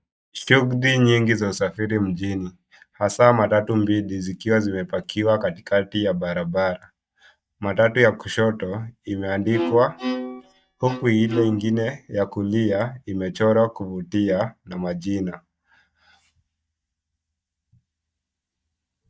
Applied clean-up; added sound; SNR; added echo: neural mask model DeepFilterNet 3.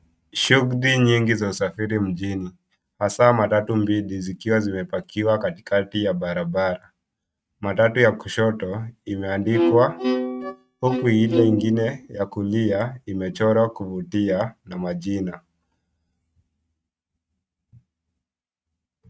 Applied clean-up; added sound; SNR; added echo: neural mask model RNNoise.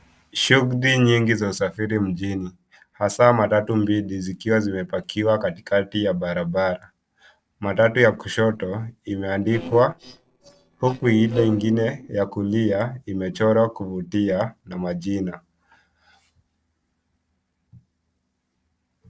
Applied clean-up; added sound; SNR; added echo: neural separator model SepFormer DNS4.